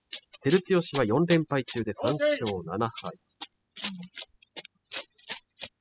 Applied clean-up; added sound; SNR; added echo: classical method spectral subtraction.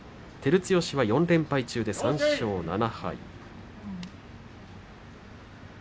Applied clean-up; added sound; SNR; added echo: none; none; none; none.